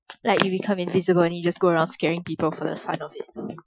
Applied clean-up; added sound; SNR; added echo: classical method Wiener filter.